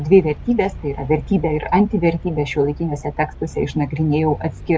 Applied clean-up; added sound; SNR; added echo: none; Traffic noise, roadway noise; 15 dB; none.